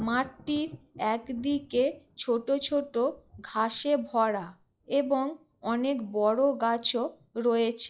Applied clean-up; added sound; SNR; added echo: classical method log-MMSE.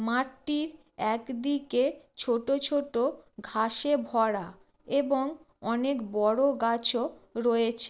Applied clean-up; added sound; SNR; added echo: none; none; none; none.